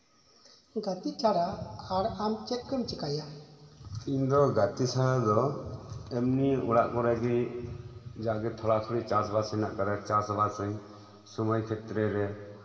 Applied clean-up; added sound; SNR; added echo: none; none; none; reverberation time 1.9 s.